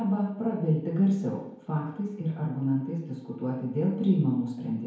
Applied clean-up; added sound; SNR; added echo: none; none; none; reverberation time 0.9 s.